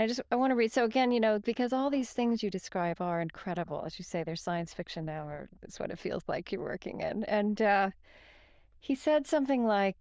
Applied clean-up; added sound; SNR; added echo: neural diffusion model UNIVERSE++.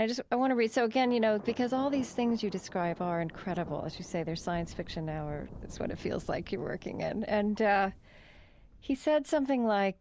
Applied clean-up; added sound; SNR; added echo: none; Thunder; 18 dB; none.